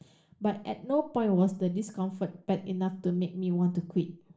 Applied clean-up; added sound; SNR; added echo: none; none; none; reverberation time 0.4 s.